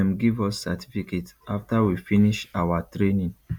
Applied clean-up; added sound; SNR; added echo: none; none; none; none.